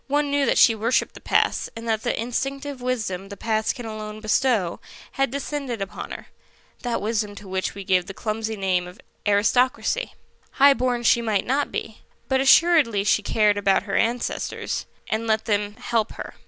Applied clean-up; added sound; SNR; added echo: none; none; none; none.